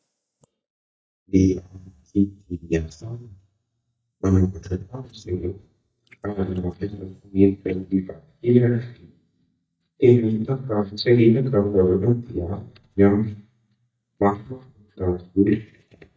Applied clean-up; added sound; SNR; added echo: neural mask model DeepFilterNet 3.